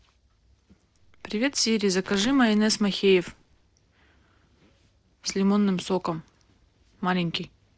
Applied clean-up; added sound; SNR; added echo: neural separator model SepFormer DNS4.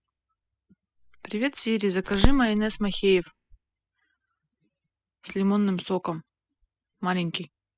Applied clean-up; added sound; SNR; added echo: classical method spectral subtraction.